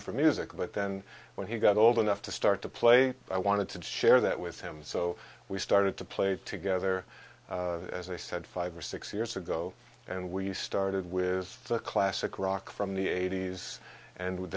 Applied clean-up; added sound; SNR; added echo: none; none; none; none.